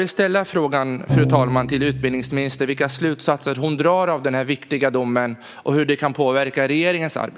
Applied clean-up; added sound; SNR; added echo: none; Bowed string instrument; 6 dB; none.